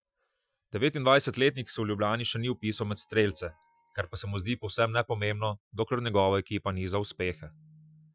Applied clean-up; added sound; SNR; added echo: classical method Wiener filter.